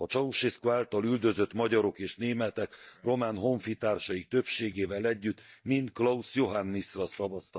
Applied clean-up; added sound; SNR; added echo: neural mask model DeepFilterNet 3.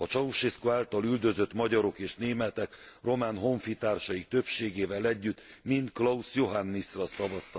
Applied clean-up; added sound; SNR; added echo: none; none; none; none.